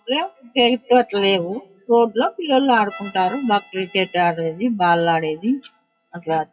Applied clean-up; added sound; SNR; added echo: classical method WPE with log-MMSE.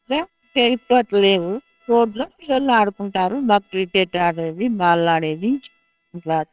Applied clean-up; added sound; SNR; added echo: neural separator model SepFormer WHAMR!.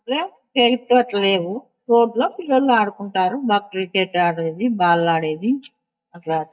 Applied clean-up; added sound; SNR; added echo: neural mask model DeepFilterNet 3.